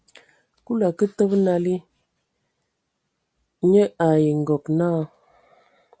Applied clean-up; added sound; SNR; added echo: none; none; none; none.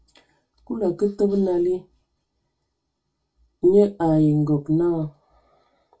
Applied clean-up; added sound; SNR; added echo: none; none; none; reverberation time 0.2 s.